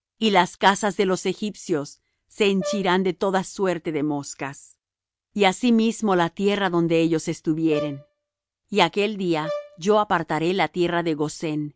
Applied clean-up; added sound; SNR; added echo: none; Brass instrument; 14 dB; none.